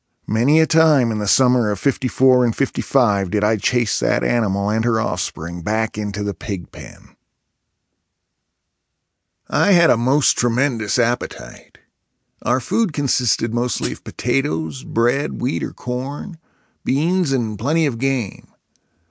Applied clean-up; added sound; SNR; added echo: none; Hi-hat; 9 dB; none.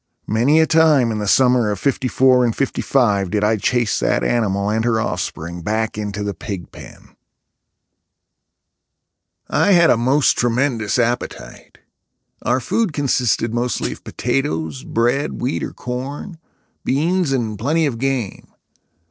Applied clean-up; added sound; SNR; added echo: neural separator model SepFormer DNS4.